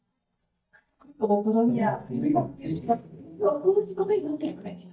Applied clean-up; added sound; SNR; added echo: neural mask model DeepFilterNet 3.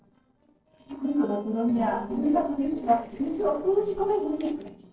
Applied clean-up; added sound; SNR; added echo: neural separator model SepFormer DNS4.